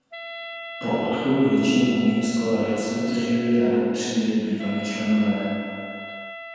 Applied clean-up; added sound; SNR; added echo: none; Wind instrument, woodwind instrument; 14 dB; reverberation time 2.1 s.